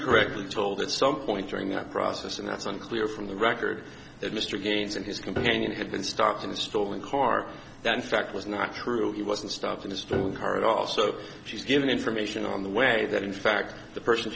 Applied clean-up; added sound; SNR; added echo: none; Piano; 12 dB; none.